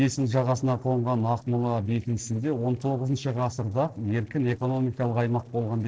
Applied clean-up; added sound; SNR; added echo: neural separator model SepFormer DNS4.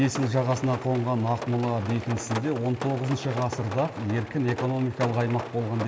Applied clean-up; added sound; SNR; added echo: none; Rain; 10 dB; reverberation time 1.8 s.